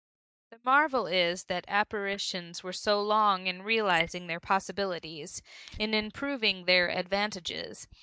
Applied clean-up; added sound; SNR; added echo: neural mask model DeepFilterNet 3.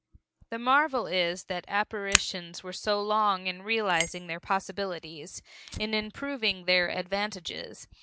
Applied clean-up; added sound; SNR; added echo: none; Fire; 9 dB; none.